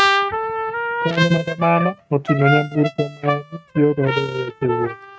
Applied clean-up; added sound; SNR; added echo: neural mask model RNNoise.